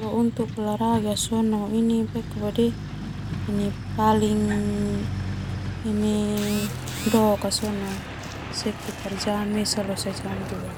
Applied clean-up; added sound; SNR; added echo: none; Truck; 7 dB; none.